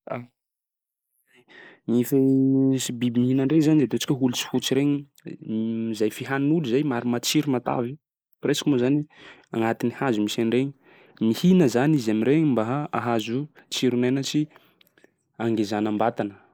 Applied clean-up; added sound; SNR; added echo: neural mask model Resemble Enhance denoiser.